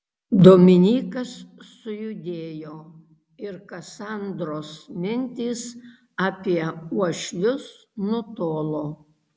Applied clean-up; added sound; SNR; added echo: none; none; none; none.